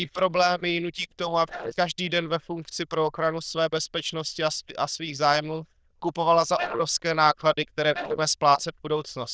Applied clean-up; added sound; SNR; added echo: neural diffusion model UNIVERSE++.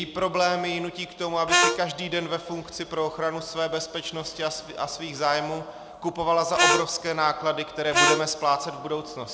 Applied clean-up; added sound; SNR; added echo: none; Harmonica; -4 dB; none.